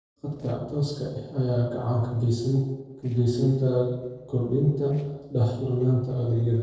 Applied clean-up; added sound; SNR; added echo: neural separator model SepFormer DNS4.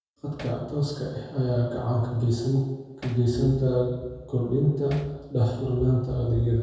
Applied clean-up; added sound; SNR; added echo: none; Hammer; 20 dB; reverberation time 1.2 s.